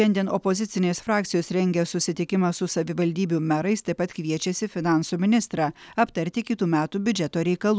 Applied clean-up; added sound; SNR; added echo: none; none; none; none.